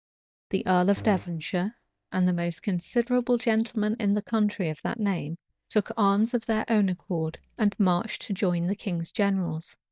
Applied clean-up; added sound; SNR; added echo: neural mask model DeepFilterNet 3.